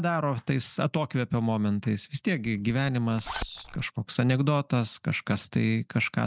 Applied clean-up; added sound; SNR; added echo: none; Zipper (clothing); 13 dB; none.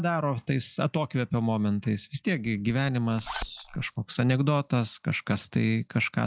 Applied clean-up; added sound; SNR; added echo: classical method log-MMSE.